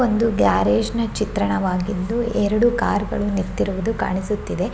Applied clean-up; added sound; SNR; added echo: none; none; none; none.